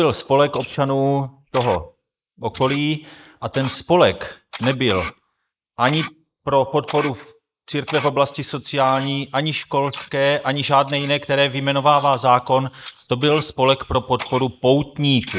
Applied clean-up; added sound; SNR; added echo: neural mask model Resemble Enhance denoiser.